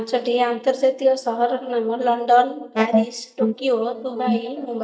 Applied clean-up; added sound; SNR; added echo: neural mask model DeepFilterNet 3.